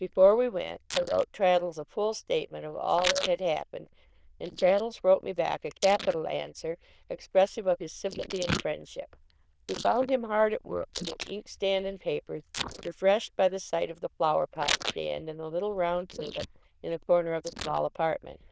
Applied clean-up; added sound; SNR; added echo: neural diffusion model UNIVERSE++.